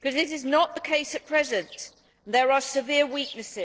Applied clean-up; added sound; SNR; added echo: neural separator model SepFormer DNS4.